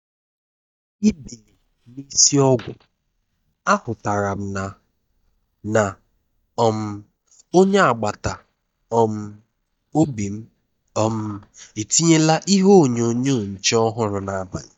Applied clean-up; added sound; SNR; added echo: neural mask model DeepFilterNet 3.